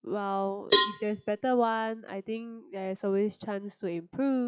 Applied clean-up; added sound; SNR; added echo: classical method log-MMSE.